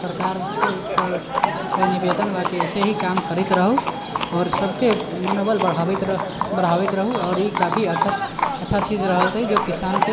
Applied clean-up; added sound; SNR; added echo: none; Livestock, farm animals, working animals; 2 dB; none.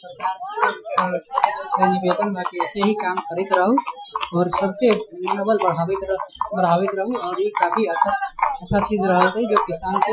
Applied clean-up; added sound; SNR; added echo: classical method Wiener filter.